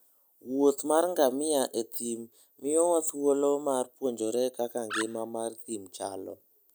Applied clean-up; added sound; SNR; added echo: none; Animal; 11 dB; none.